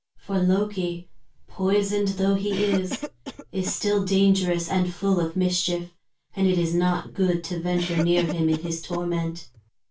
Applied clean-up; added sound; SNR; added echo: none; Cough; 13 dB; reverberation time 0.2 s.